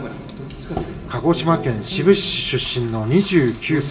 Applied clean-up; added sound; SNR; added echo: none; none; none; reverberation time 0.4 s.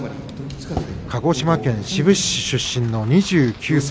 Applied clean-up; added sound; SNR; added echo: none; none; none; none.